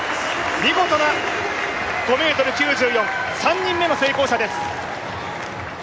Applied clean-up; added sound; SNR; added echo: none; none; none; none.